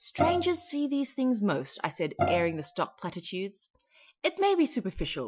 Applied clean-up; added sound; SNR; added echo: classical method Wiener filter.